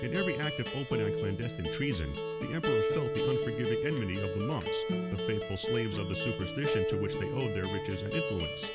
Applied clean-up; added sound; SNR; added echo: none; Acoustic guitar; -2 dB; none.